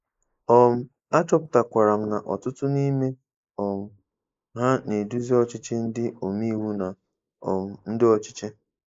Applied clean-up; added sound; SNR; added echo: neural mask model Resemble Enhance denoiser.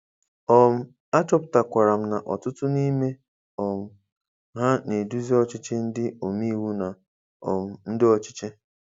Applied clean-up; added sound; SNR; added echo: none; none; none; none.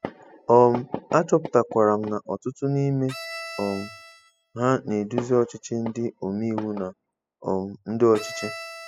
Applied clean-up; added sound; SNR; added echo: classical method spectral subtraction.